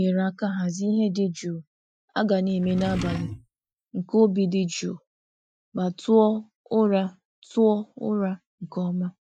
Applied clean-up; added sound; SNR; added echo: classical method Wiener filter.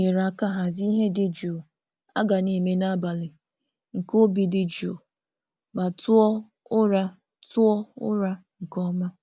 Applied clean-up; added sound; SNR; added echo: none; none; none; none.